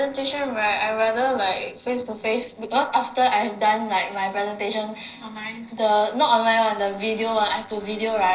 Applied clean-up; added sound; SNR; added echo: neural separator model SepFormer DNS4.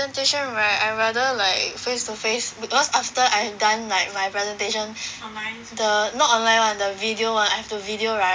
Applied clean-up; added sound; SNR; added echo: none; none; none; none.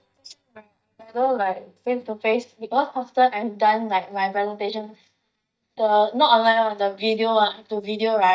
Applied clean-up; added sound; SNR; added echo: neural mask model DeepFilterNet 3.